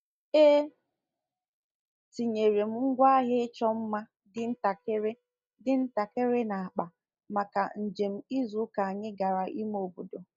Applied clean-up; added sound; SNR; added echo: neural mask model DeepFilterNet 3.